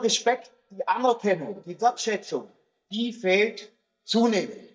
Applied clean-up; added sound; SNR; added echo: neural mask model DeepFilterNet 3.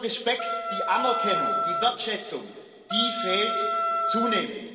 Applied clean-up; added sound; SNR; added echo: none; Wind instrument, woodwind instrument; -1 dB; reverberation time 2.3 s.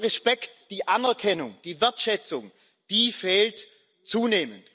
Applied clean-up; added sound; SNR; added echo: none; none; none; none.